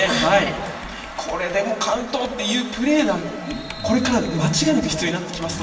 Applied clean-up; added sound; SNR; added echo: none; Computer keyboard; 19 dB; reverberation time 2.3 s.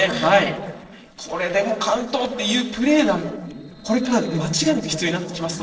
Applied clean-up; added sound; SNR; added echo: neural separator model SepFormer DNS4.